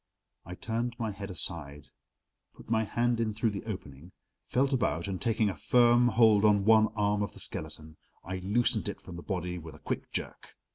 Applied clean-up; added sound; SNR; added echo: none; none; none; none.